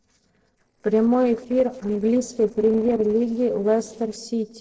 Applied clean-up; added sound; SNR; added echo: neural separator model SepFormer DNS4.